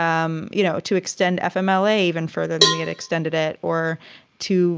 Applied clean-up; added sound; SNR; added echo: none; Cowbell; 4 dB; none.